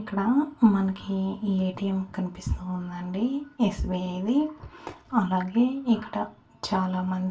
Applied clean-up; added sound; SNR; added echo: none; none; none; reverberation time 0.2 s.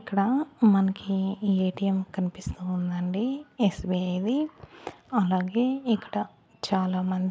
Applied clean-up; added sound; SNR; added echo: none; none; none; none.